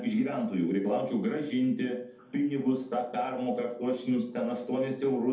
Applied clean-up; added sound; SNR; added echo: none; none; none; reverberation time 0.6 s.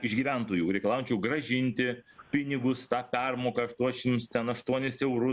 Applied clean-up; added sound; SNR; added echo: none; none; none; none.